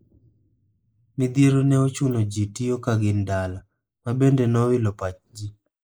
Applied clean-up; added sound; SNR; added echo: neural mask model Resemble Enhance denoiser.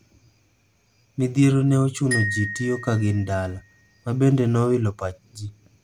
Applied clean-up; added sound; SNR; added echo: none; Glockenspiel; 11 dB; none.